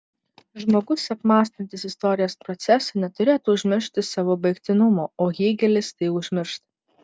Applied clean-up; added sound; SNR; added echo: none; none; none; none.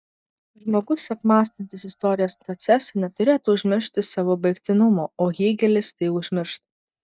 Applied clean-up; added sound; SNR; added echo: neural mask model DeepFilterNet 3.